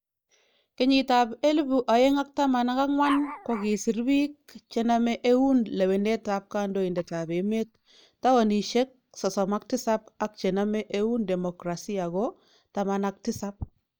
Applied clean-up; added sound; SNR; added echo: neural mask model DeepFilterNet 3.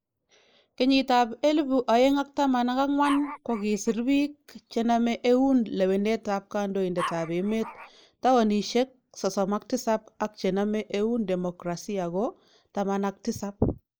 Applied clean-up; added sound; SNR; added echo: neural mask model Resemble Enhance denoiser.